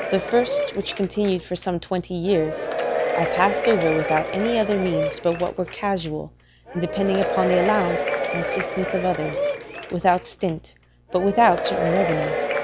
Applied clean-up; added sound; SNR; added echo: none; Applause / Crowd / Cheering; 3 dB; none.